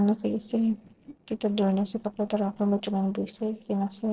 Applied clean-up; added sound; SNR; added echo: neural separator model SepFormer DNS4.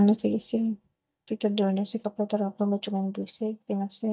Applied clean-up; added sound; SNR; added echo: neural mask model DeepFilterNet 3.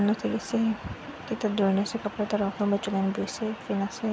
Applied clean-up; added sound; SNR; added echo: none; none; none; none.